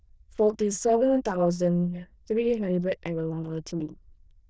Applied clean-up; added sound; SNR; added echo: neural diffusion model UNIVERSE++.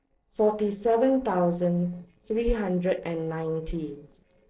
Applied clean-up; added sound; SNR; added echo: neural separator model SepFormer DNS4.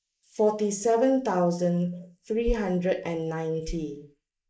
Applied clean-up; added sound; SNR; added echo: neural mask model Resemble Enhance denoiser.